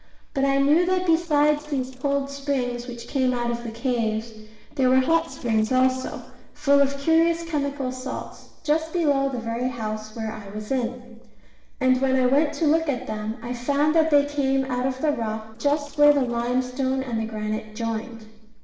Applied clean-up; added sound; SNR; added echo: neural separator model SepFormer DNS4.